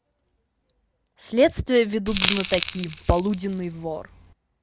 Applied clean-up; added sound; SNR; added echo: none; Crackle; 6 dB; none.